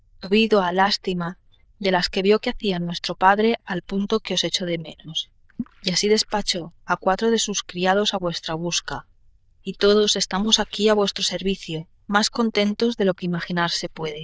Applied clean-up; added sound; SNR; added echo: neural diffusion model UNIVERSE++.